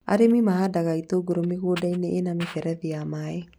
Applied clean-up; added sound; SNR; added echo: none; none; none; none.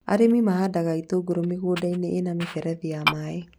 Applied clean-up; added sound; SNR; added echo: none; Tap / Glass; 1 dB; none.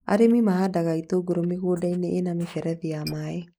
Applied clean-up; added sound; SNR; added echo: neural mask model Resemble Enhance denoiser.